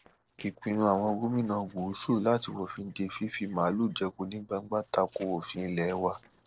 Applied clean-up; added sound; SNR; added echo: neural separator model SepFormer DNS4.